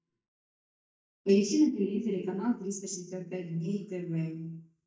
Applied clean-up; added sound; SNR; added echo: neural mask model DeepFilterNet 3.